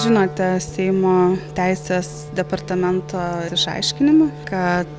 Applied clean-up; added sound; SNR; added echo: none; Wind instrument, woodwind instrument; 13 dB; none.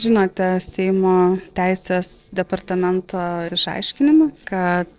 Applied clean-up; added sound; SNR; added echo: neural separator model SepFormer DNS4.